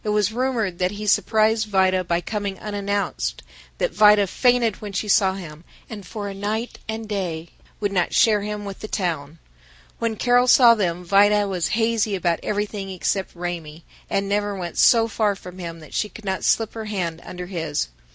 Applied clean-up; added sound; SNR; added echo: none; none; none; none.